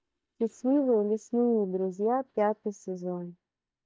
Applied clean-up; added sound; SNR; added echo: neural mask model DeepFilterNet 3.